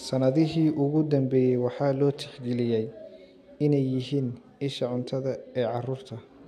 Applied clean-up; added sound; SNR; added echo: none; none; none; none.